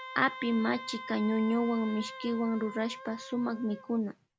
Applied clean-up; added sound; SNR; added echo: none; Wind instrument, woodwind instrument; 13 dB; none.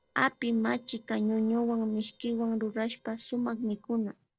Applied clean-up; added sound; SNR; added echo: neural separator model SepFormer DNS4.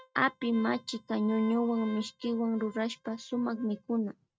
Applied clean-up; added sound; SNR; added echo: neural mask model RNNoise.